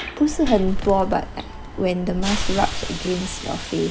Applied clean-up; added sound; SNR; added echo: none; Bird + Hiss; 5 dB; none.